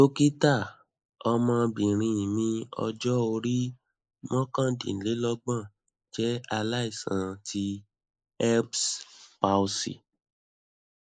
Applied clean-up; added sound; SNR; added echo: neural mask model Resemble Enhance denoiser.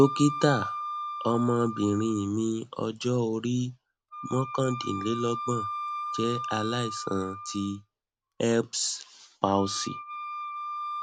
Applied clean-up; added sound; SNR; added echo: none; Wind instrument, woodwind instrument; 8 dB; none.